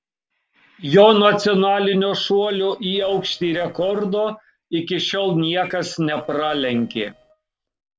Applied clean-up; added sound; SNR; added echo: neural separator model SepFormer DNS4.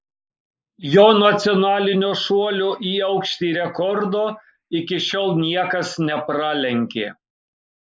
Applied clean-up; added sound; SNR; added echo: neural mask model Resemble Enhance denoiser.